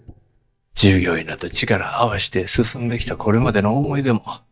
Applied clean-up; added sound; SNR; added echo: neural mask model DeepFilterNet 3.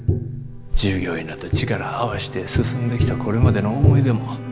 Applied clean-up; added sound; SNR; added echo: none; Tap; -1 dB; none.